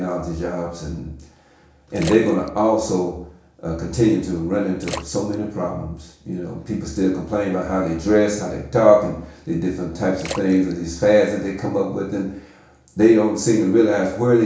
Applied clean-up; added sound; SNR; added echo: none; Splash, splatter; 18 dB; reverberation time 0.6 s.